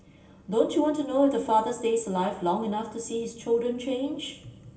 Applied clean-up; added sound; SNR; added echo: none; none; none; reverberation time 0.8 s.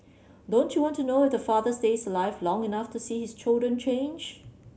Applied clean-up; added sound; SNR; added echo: none; none; none; none.